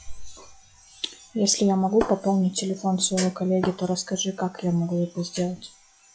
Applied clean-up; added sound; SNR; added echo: classical method log-MMSE.